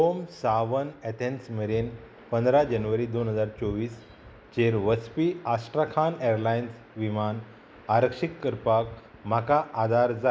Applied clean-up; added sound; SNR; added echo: none; none; none; none.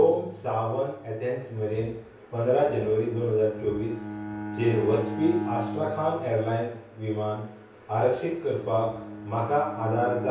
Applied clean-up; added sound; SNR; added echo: none; Bowed string instrument; 12 dB; reverberation time 0.6 s.